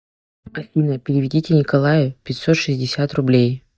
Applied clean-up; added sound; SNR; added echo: neural mask model DeepFilterNet 3.